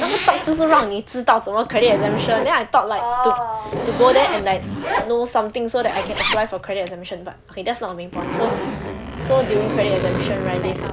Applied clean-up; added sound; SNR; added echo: none; Zipper (clothing); 6 dB; none.